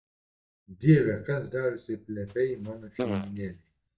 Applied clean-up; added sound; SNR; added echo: neural mask model DeepFilterNet 3.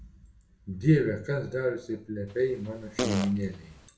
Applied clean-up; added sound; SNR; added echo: none; Fart; 7 dB; reverberation time 0.3 s.